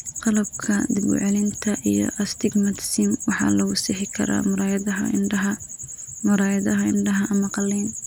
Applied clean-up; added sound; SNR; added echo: none; none; none; none.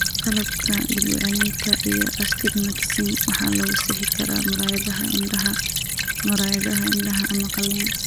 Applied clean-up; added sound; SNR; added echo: none; Stream / Trickle, dribble; -1 dB; none.